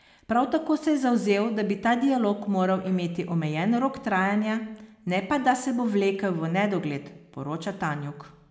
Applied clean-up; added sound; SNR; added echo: none; none; none; none.